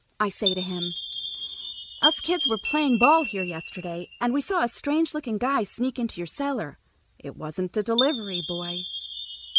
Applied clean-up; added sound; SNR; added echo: none; Chime; -2 dB; none.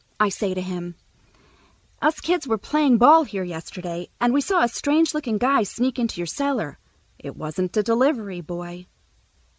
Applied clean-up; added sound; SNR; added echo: none; none; none; none.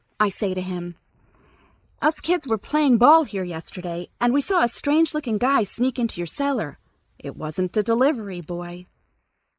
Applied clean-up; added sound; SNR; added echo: neural mask model Resemble Enhance denoiser.